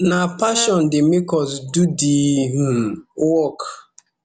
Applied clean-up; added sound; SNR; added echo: none; Brass instrument; 17 dB; none.